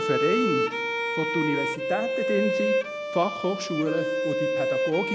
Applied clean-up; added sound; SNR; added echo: none; Bowed string instrument; -2 dB; none.